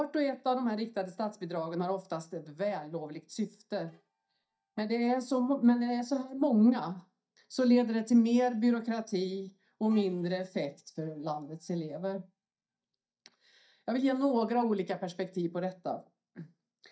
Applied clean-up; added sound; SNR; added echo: neural mask model DeepFilterNet 3.